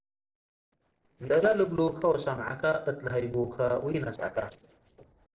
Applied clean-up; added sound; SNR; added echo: neural separator model SepFormer DNS4.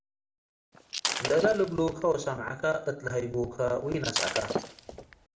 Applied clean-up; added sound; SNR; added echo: none; Shatter; 4 dB; reverberation time 0.5 s.